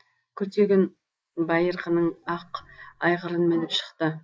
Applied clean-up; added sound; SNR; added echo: neural mask model Resemble Enhance denoiser.